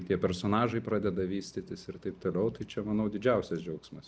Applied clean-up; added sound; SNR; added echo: none; none; none; none.